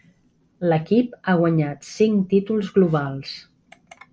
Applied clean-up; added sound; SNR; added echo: none; none; none; none.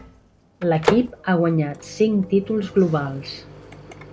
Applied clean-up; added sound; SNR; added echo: none; Microwave oven; 10 dB; none.